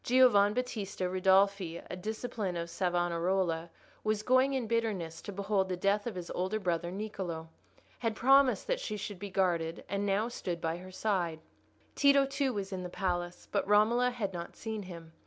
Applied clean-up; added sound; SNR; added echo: none; none; none; none.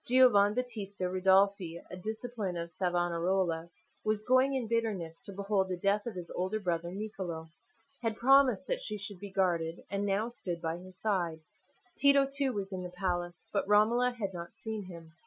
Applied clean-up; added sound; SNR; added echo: classical method Wiener filter.